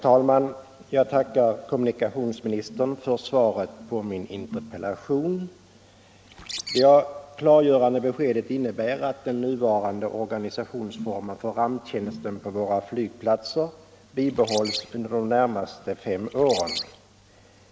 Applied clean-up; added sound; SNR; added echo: none; Bird; 10 dB; none.